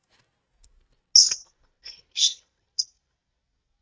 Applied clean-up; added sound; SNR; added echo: neural mask model DeepFilterNet 3.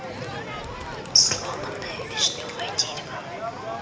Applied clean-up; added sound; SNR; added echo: none; Crowd; 6 dB; reverberation time 0.7 s.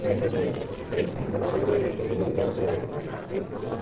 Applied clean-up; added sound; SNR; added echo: neural separator model SepFormer DNS4.